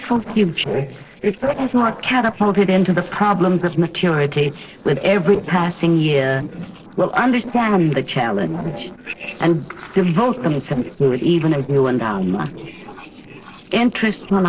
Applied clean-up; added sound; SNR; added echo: neural separator model SepFormer DNS4.